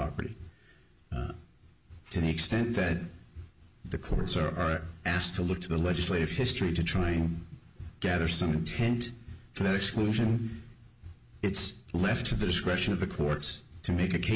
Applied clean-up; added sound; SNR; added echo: none; none; none; none.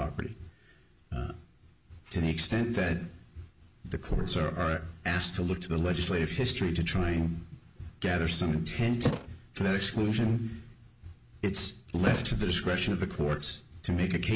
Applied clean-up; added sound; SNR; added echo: none; Thump, thud; 6 dB; none.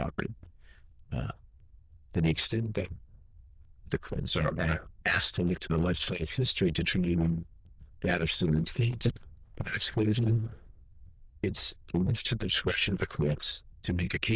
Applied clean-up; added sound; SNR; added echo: neural diffusion model UNIVERSE++.